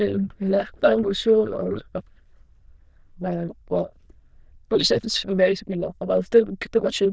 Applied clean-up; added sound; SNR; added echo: neural diffusion model UNIVERSE++.